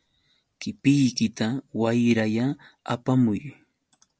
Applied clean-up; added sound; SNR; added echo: none; none; none; none.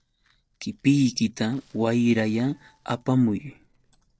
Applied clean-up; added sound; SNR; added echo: neural separator model SepFormer DNS4.